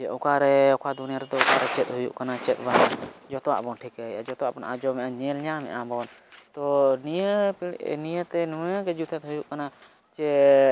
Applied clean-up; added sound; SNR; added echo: none; none; none; none.